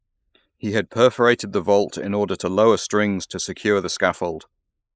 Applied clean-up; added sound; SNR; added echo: neural mask model Resemble Enhance denoiser.